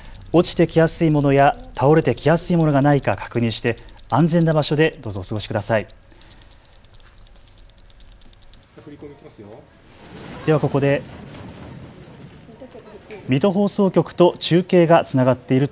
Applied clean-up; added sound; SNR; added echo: none; none; none; none.